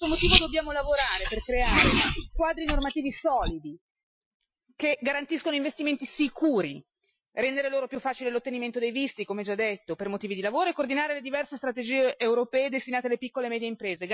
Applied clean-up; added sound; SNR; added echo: classical method Wiener filter.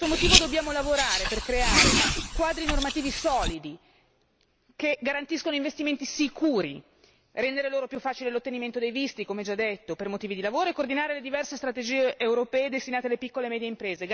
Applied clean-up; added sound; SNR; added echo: none; Car; -4 dB; none.